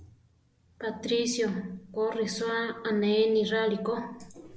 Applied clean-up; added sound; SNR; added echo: none; none; none; none.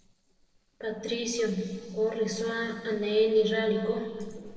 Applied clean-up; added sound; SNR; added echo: neural separator model SepFormer DNS4.